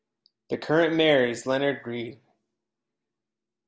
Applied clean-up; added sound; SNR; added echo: none; none; none; none.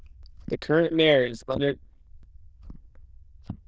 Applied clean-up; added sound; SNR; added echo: neural diffusion model UNIVERSE++.